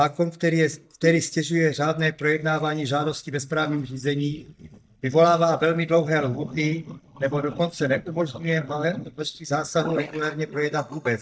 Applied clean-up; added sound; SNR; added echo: neural mask model DeepFilterNet 3.